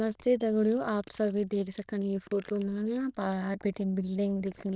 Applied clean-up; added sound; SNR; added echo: neural diffusion model UNIVERSE++.